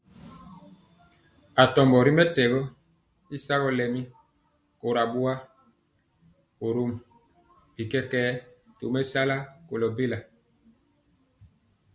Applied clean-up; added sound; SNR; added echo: none; none; none; none.